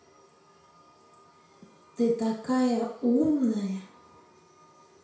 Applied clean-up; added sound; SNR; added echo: none; none; none; reverberation time 0.6 s.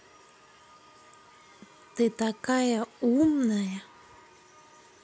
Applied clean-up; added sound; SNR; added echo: none; none; none; none.